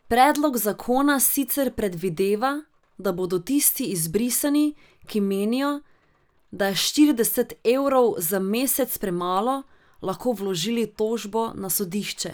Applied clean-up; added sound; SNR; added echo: none; none; none; none.